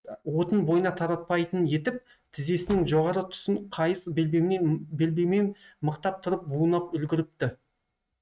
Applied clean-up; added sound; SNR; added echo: neural mask model RNNoise.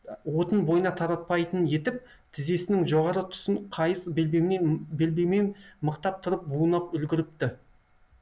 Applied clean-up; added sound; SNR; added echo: none; none; none; none.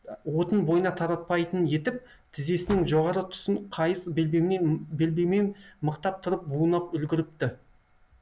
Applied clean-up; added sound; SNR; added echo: none; Slam; 17 dB; none.